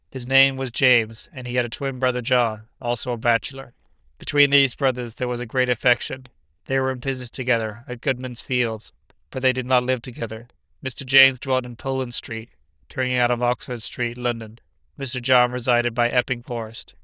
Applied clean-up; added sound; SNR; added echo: neural diffusion model UNIVERSE++.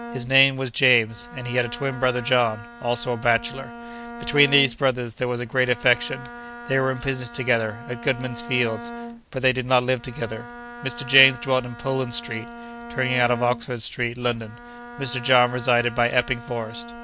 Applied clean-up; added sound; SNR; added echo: none; Bowed string instrument; 15 dB; none.